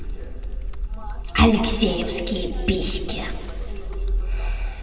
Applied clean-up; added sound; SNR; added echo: none; Computer keyboard; 11 dB; reverberation time 2.4 s.